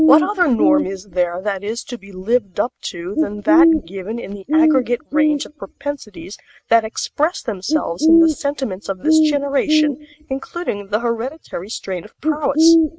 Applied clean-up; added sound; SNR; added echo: neural mask model RNNoise.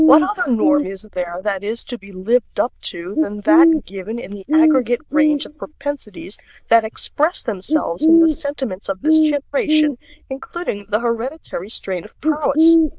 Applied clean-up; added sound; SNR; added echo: neural diffusion model UNIVERSE++.